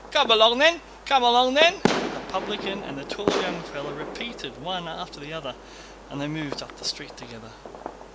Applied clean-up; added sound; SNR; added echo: none; Fireworks; 7 dB; none.